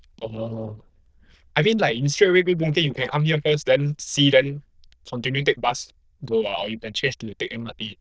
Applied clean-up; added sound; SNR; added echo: neural diffusion model UNIVERSE++.